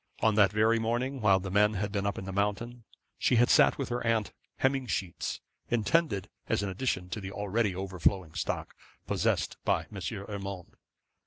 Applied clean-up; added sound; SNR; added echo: none; none; none; none.